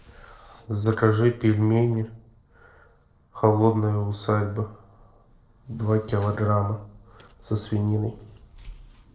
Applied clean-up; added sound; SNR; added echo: neural separator model SepFormer DNS4.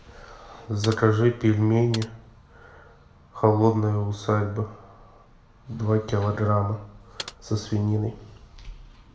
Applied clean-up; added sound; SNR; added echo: none; Computer keyboard; 17 dB; reverberation time 0.6 s.